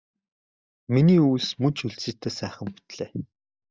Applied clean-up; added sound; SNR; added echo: neural mask model DeepFilterNet 3.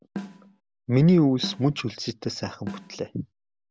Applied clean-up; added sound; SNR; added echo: none; Snare drum; 12 dB; none.